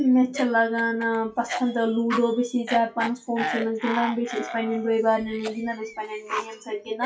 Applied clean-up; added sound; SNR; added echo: classical method WPE with log-MMSE.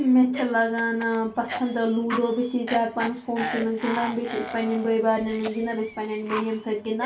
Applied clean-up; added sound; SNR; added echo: none; Cough; 11 dB; reverberation time 0.3 s.